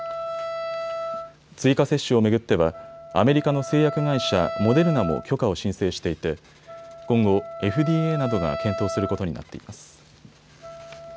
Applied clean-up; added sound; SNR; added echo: none; Wind instrument, woodwind instrument; 10 dB; none.